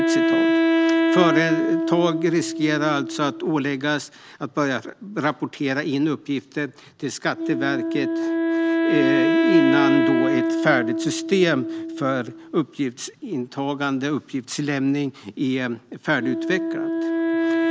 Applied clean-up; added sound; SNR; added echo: none; Wind instrument, woodwind instrument; 0 dB; none.